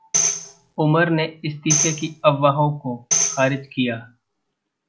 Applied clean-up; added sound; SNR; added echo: none; Tambourine; 4 dB; none.